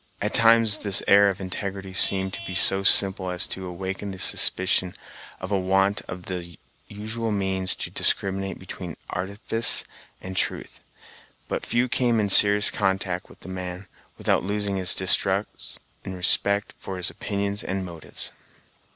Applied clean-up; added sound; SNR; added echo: none; Traffic noise, roadway noise / Vehicle horn, car horn, honking; 14 dB; none.